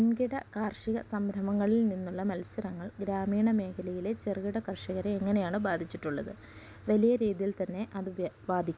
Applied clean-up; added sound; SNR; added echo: none; none; none; none.